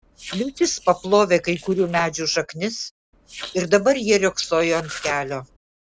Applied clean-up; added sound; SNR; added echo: neural separator model SepFormer DNS4.